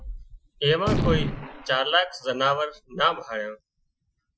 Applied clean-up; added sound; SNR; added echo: classical method Wiener filter.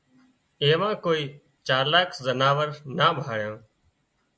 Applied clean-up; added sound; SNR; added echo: none; none; none; none.